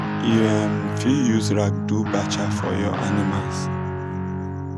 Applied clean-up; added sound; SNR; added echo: none; Guitar; 1 dB; none.